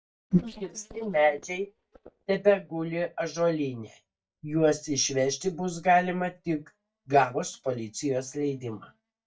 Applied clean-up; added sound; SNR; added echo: neural mask model DeepFilterNet 3.